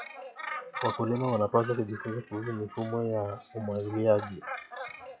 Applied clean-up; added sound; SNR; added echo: classical method log-MMSE.